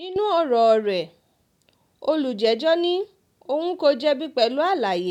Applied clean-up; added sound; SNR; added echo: none; none; none; none.